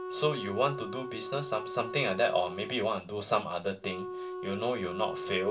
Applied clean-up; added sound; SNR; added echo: none; Wind instrument, woodwind instrument; 8 dB; reverberation time 0.2 s.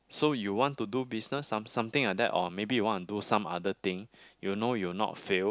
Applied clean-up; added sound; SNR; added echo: none; none; none; none.